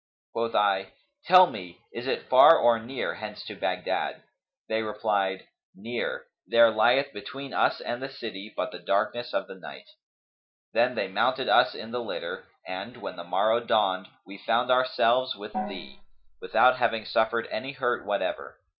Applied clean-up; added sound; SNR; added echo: neural mask model DeepFilterNet 3.